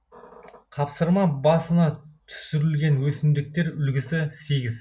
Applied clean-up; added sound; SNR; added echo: none; none; none; none.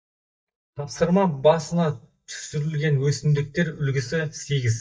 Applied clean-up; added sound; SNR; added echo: neural mask model DeepFilterNet 3.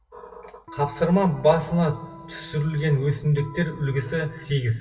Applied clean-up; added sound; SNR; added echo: none; Electric guitar; 20 dB; reverberation time 2.8 s.